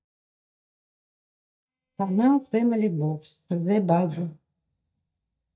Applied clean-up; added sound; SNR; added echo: neural mask model DeepFilterNet 3.